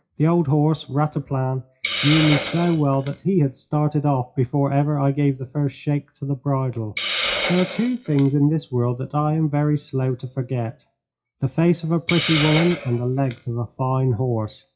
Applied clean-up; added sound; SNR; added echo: classical method WPE with log-MMSE.